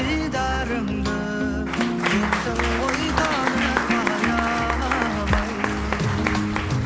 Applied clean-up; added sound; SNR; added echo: none; Applause / Crowd; 4 dB; none.